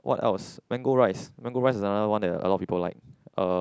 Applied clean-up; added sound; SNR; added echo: none; none; none; none.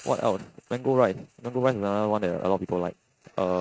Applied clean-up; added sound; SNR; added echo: neural mask model RNNoise.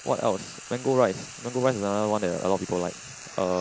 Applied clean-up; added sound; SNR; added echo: none; Frying (food); 15 dB; none.